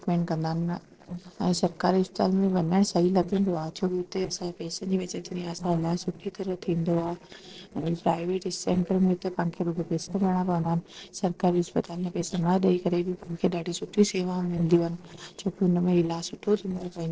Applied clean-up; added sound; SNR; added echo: neural separator model SepFormer DNS4.